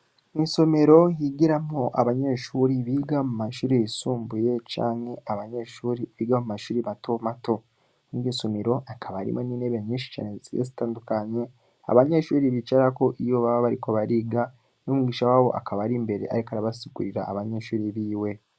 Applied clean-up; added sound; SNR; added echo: none; none; none; none.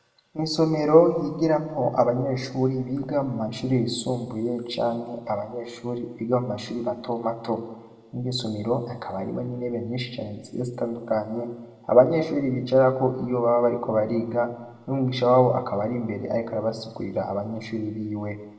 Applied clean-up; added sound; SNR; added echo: none; none; none; reverberation time 1.0 s.